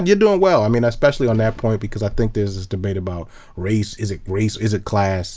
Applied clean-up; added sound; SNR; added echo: none; none; none; none.